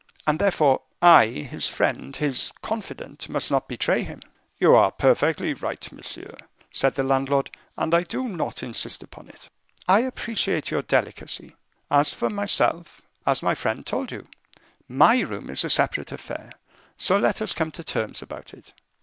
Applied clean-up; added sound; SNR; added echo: none; none; none; none.